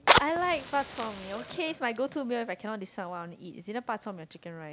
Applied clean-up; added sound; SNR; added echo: none; Fire; -1 dB; none.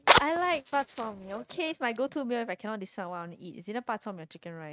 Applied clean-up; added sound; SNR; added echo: neural mask model RNNoise.